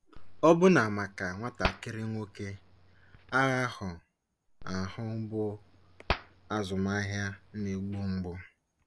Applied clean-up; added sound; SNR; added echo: none; Hands; 11 dB; none.